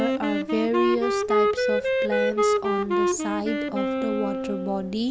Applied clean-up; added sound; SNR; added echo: none; Wind instrument, woodwind instrument; -4 dB; none.